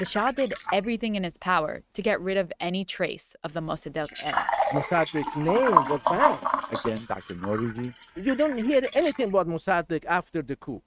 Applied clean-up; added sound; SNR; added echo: neural mask model RNNoise.